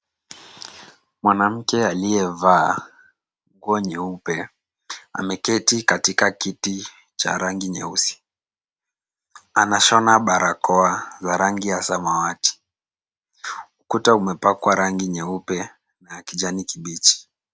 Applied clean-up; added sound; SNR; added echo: none; none; none; none.